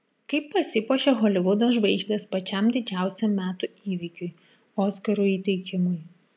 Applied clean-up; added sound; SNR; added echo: none; none; none; none.